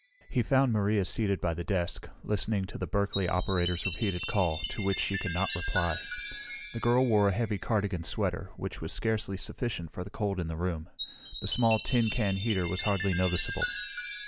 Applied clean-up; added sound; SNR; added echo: none; Chime; 11 dB; none.